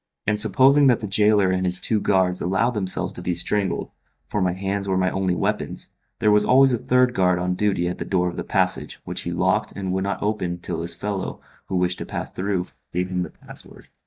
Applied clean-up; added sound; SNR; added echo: neural mask model DeepFilterNet 3.